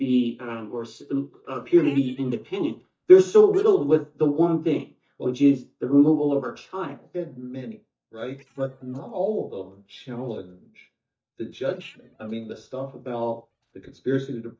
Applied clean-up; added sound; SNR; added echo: neural mask model DeepFilterNet 3.